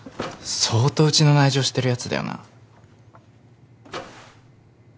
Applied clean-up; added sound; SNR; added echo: none; Microwave oven; 18 dB; none.